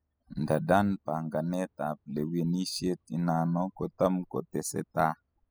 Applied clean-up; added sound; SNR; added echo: classical method spectral subtraction.